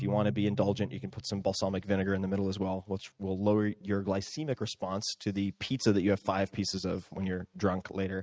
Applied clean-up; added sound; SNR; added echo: neural mask model RNNoise.